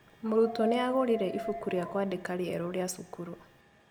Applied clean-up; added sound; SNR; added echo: none; Dog; 11 dB; none.